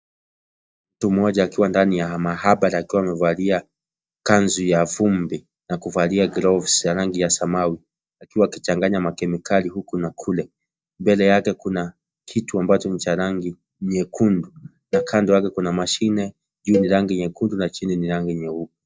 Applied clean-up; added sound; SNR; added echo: neural mask model DeepFilterNet 3.